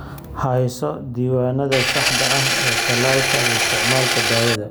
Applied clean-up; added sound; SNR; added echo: none; Engine; -3 dB; none.